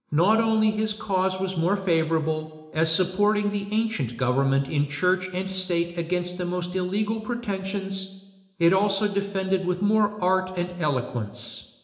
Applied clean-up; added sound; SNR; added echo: none; none; none; reverberation time 0.8 s.